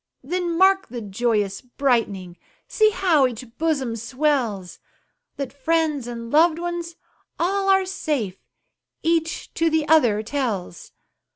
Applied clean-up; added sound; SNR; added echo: none; none; none; none.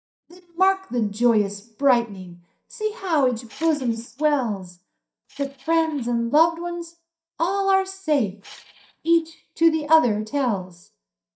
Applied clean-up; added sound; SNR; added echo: neural mask model DeepFilterNet 3.